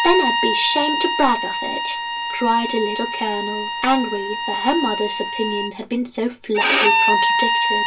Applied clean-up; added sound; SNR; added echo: none; Bowed string instrument; -1 dB; reverberation time 0.1 s.